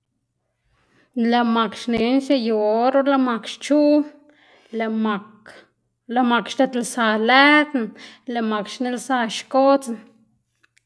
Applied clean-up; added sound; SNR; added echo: none; none; none; none.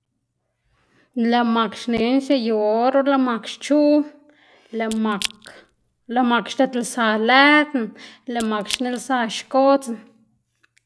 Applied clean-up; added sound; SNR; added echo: none; Crack / Crushing; 14 dB; none.